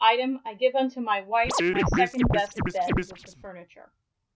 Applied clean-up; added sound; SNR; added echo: none; Scratching (performance technique); -1 dB; none.